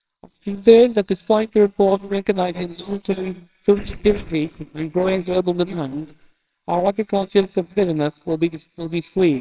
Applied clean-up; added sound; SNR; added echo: neural separator model SepFormer WHAMR!.